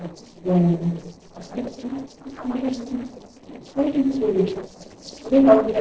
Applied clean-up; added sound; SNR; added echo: neural separator model SepFormer DNS4.